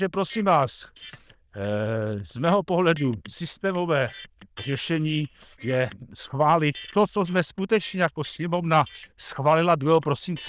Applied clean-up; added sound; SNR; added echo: neural diffusion model UNIVERSE++.